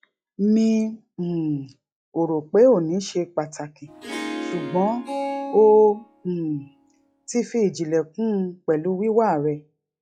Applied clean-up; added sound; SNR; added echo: classical method log-MMSE.